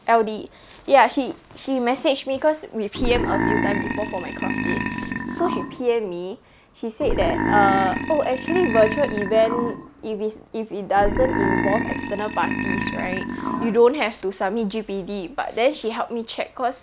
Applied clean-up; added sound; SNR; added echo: none; Burping, eructation; 2 dB; none.